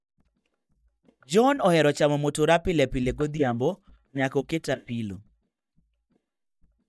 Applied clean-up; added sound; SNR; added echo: neural mask model DeepFilterNet 3.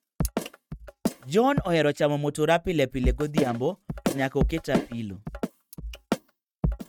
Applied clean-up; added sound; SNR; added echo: neural mask model RNNoise.